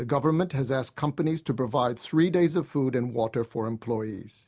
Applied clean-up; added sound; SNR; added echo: none; none; none; none.